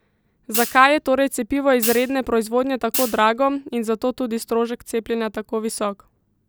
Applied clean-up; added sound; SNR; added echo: none; Hi-hat; 9 dB; none.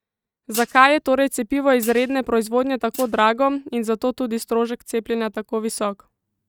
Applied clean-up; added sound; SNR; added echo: neural mask model RNNoise.